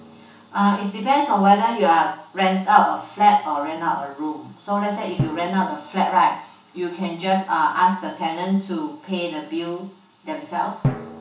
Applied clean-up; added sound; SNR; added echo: none; Drum; 15 dB; reverberation time 0.8 s.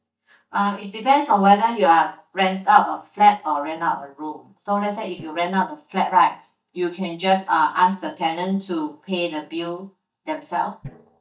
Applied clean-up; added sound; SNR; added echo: neural mask model DeepFilterNet 3.